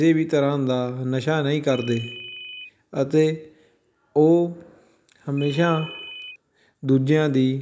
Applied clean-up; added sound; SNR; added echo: none; Ringtone; 15 dB; none.